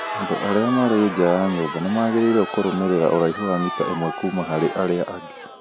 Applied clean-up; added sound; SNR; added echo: none; Crowd; 9 dB; none.